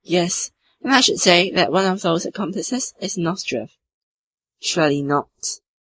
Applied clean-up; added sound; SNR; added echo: neural mask model Resemble Enhance denoiser.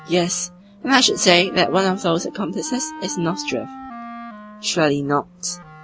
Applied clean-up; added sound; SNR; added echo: none; Wind instrument, woodwind instrument; 16 dB; none.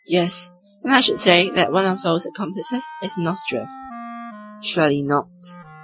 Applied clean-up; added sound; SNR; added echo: classical method Wiener filter.